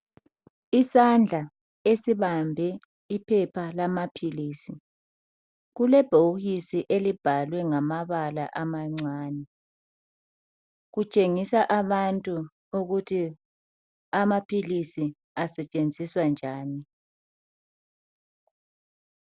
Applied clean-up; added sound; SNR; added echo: none; none; none; none.